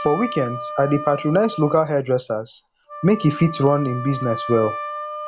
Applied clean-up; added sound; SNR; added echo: none; Wind instrument, woodwind instrument; 10 dB; none.